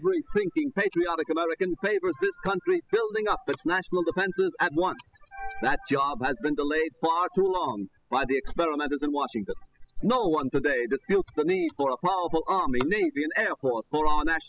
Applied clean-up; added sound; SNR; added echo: classical method spectral subtraction.